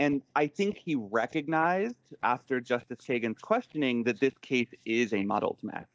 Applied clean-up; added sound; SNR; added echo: neural mask model DeepFilterNet 3.